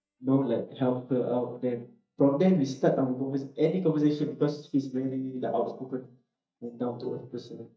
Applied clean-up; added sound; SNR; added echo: neural mask model DeepFilterNet 3.